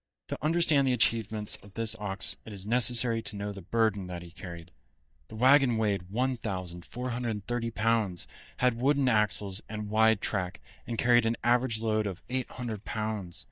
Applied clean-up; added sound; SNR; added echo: neural mask model DeepFilterNet 3.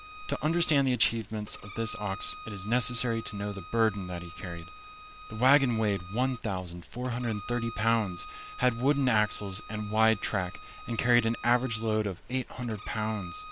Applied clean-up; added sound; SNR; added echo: none; Bowed string instrument; 16 dB; none.